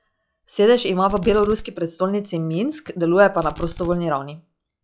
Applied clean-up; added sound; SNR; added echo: classical method log-MMSE.